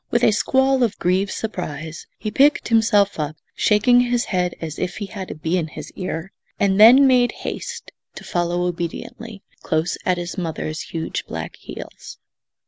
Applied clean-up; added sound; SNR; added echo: none; none; none; none.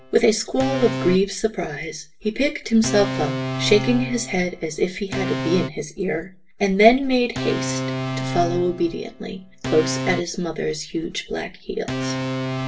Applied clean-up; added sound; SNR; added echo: none; Organ; 7 dB; reverberation time 0.2 s.